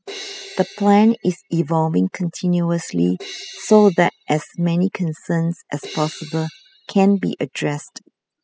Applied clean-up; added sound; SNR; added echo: classical method spectral subtraction.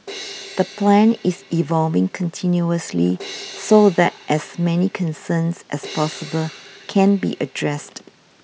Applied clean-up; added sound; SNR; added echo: none; Crash cymbal; 18 dB; none.